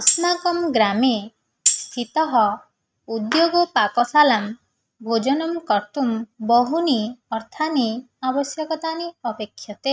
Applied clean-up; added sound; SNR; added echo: neural mask model RNNoise.